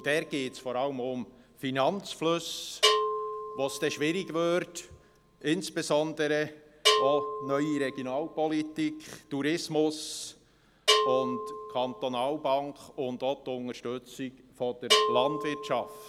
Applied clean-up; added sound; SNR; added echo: none; Bell; 3 dB; none.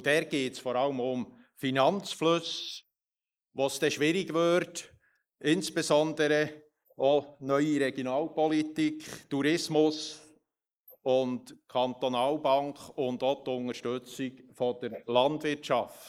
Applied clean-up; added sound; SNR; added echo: neural mask model Resemble Enhance denoiser.